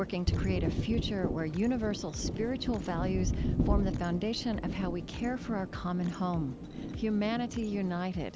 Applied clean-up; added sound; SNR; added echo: none; Thunder; 2 dB; none.